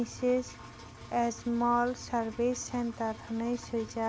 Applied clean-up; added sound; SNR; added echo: none; Engine; 16 dB; none.